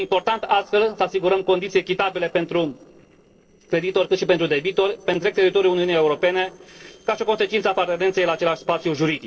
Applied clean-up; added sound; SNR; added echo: neural separator model SepFormer DNS4.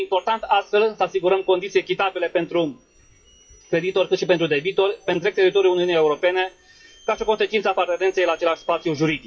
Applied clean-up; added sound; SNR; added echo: classical method WPE with log-MMSE.